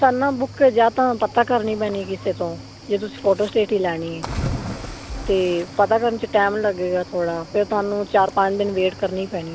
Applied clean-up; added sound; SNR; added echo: none; Fireworks + Cricket / Waves, surf; 13 dB; none.